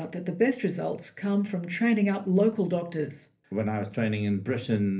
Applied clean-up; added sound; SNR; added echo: none; none; none; reverberation time 0.3 s.